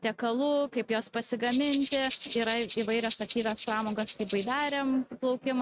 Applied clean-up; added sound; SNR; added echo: neural mask model RNNoise.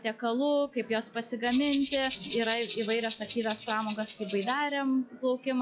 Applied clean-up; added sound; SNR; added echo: classical method log-MMSE.